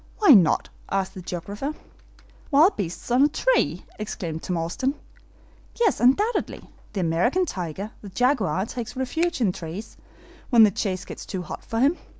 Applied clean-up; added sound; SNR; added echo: none; Finger snapping; 14 dB; none.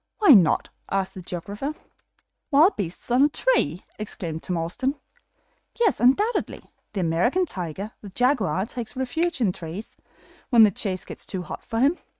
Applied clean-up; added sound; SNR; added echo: neural mask model RNNoise.